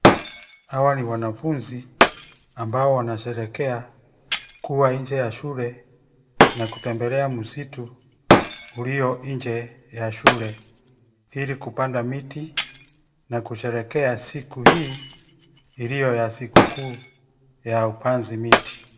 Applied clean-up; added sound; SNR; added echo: none; Shatter; -2 dB; reverberation time 0.5 s.